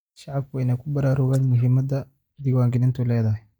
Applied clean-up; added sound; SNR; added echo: neural mask model DeepFilterNet 3.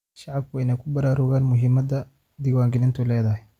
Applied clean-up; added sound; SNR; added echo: none; none; none; none.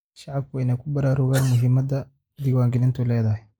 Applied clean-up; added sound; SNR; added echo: neural mask model Resemble Enhance denoiser.